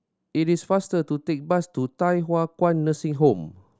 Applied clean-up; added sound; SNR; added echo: none; none; none; none.